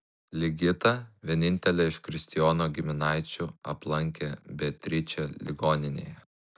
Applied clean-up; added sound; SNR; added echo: none; none; none; none.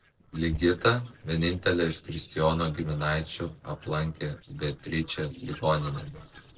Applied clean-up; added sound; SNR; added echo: neural separator model SepFormer DNS4.